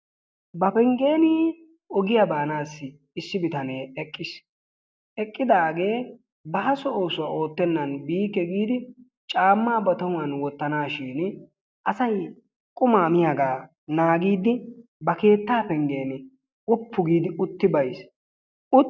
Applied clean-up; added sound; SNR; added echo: none; none; none; none.